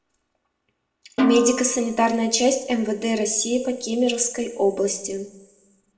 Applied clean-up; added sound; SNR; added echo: none; Snare drum; 3 dB; reverberation time 0.8 s.